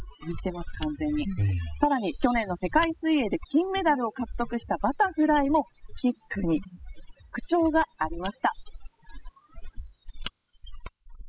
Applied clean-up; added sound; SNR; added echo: classical method spectral subtraction.